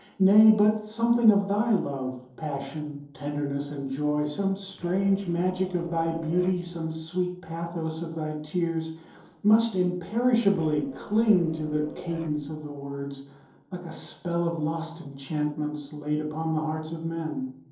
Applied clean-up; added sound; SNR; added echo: neural separator model SepFormer DNS4.